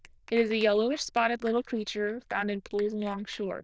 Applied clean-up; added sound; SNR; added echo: neural diffusion model UNIVERSE++.